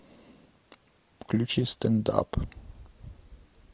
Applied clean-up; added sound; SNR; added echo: none; none; none; none.